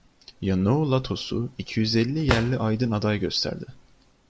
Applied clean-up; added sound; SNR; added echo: none; Drawer open or close; 6 dB; none.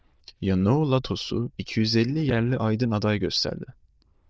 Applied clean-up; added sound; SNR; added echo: neural diffusion model UNIVERSE++.